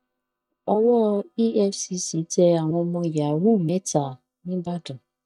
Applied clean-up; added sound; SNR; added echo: neural mask model DeepFilterNet 3.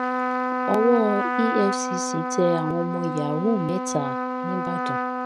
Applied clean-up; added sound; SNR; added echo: none; Trumpet; 1 dB; none.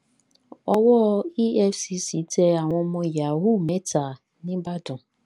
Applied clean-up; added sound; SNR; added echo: none; none; none; none.